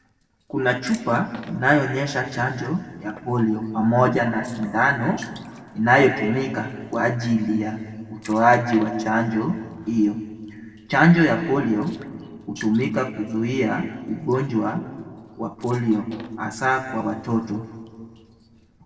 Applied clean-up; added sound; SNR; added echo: neural separator model SepFormer DNS4.